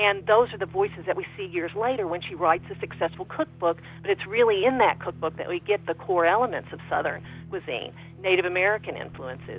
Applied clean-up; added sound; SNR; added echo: none; Guitar; 17 dB; none.